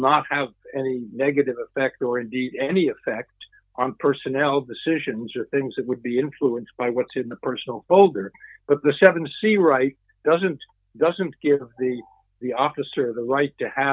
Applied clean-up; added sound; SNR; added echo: none; none; none; none.